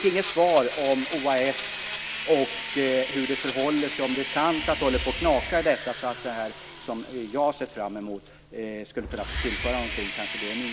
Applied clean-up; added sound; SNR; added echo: none; Wind + Domestic sounds, home sounds; 5 dB; none.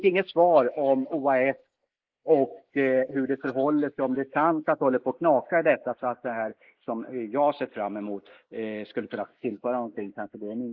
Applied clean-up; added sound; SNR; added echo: neural mask model Resemble Enhance denoiser.